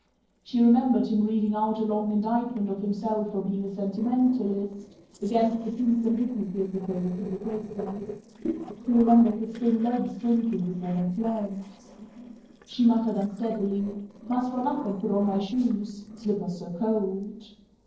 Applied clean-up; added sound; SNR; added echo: neural separator model SepFormer DNS4.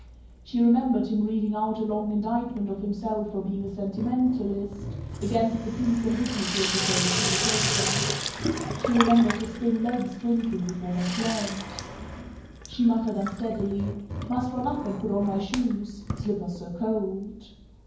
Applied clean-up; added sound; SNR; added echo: none; Sink (filling or washing) / Water tap, faucet; 6 dB; reverberation time 0.9 s.